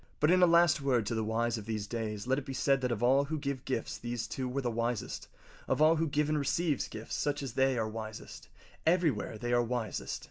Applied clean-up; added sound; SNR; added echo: none; none; none; none.